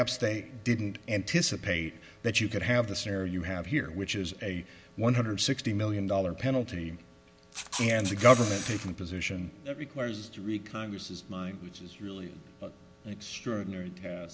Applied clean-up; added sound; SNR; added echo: none; Camera; 7 dB; none.